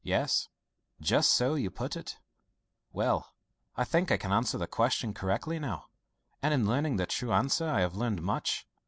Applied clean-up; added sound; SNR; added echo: none; none; none; none.